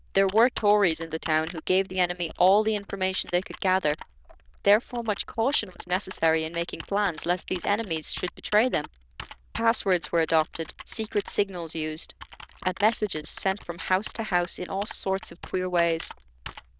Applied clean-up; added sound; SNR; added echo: neural diffusion model UNIVERSE++.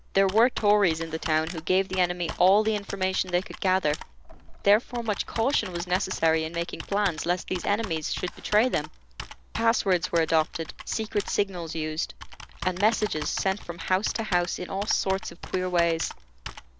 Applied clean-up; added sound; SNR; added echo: none; Computer keyboard; 12 dB; none.